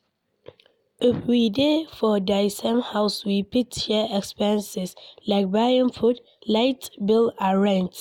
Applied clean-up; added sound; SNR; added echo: none; none; none; none.